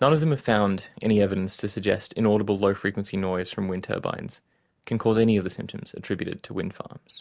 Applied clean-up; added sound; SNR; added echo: none; none; none; none.